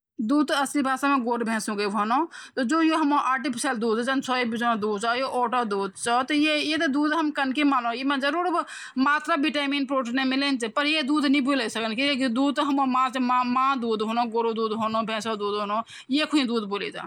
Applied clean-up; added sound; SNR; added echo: none; none; none; none.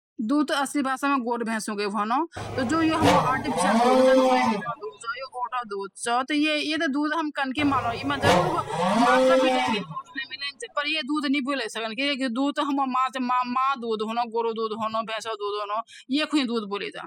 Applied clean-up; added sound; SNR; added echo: classical method spectral subtraction.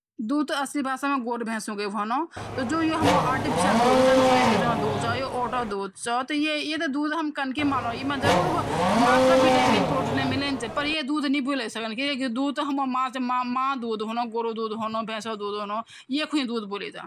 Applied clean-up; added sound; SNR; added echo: none; Race car, auto racing / Accelerating, revving, vroom; -4 dB; none.